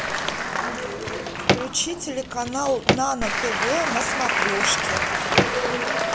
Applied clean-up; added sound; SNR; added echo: none; Drawer open or close + Applause / Crowd; -4 dB; none.